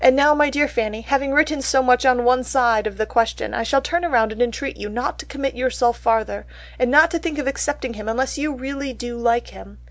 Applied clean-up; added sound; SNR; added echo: none; none; none; none.